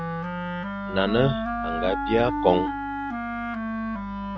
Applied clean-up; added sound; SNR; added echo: none; Wind instrument, woodwind instrument; 2 dB; none.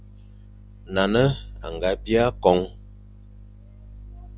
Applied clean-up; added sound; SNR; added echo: none; none; none; none.